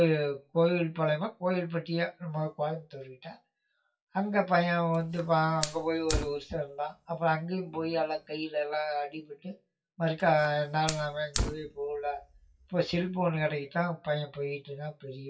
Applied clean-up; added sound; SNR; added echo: classical method WPE with log-MMSE.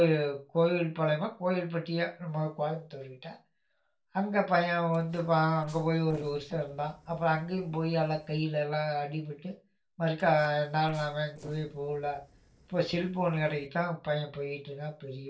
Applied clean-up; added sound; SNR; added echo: neural separator model SepFormer DNS4.